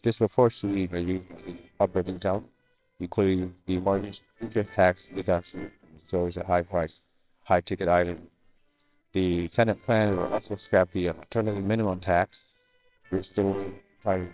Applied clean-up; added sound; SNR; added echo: neural separator model SepFormer WHAMR!.